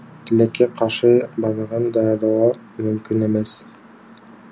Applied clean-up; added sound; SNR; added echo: none; none; none; none.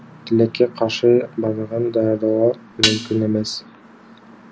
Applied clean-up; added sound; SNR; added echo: none; Dishes, pots, and pans; 2 dB; none.